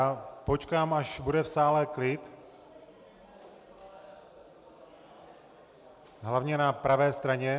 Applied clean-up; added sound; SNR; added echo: none; none; none; none.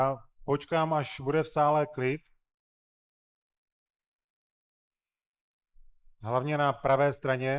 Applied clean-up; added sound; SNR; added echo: neural mask model Resemble Enhance denoiser.